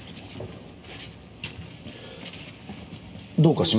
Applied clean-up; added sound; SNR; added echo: none; none; none; reverberation time 1.6 s.